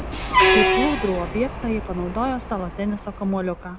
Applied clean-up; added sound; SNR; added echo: none; Truck; -2 dB; none.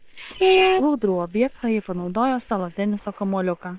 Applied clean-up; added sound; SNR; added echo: neural separator model SepFormer WHAM!.